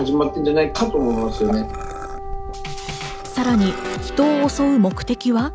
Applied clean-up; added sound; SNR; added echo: none; Wind instrument, woodwind instrument + Liquid; 11 dB; none.